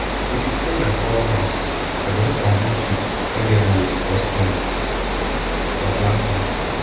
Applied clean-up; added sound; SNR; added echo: none; Water; -1 dB; reverberation time 0.9 s.